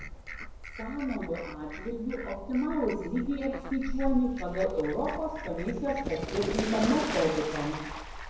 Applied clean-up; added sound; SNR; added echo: none; Fowl; 6 dB; reverberation time 1.0 s.